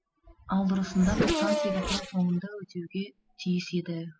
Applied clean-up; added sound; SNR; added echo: classical method spectral subtraction.